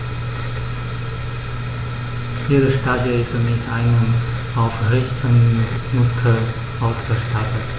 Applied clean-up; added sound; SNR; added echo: none; none; none; none.